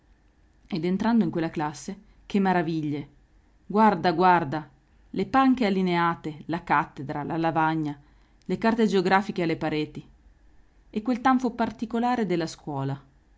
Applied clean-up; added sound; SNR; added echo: none; none; none; none.